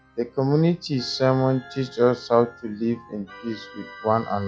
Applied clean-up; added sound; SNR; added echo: classical method log-MMSE.